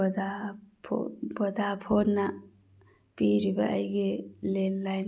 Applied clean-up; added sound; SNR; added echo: none; none; none; none.